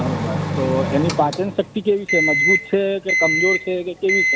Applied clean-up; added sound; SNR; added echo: none; Microwave oven; 0 dB; none.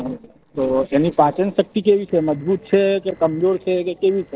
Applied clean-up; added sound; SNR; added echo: neural separator model SepFormer DNS4.